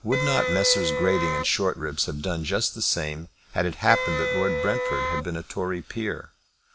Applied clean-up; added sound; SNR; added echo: none; Wind instrument, woodwind instrument; 1 dB; none.